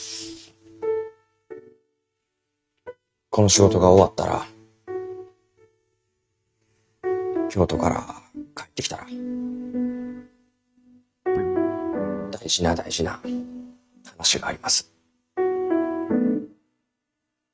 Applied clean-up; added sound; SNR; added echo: neural mask model RNNoise.